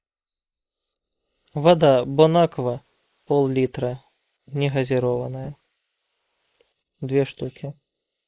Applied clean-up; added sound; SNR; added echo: neural mask model Resemble Enhance denoiser.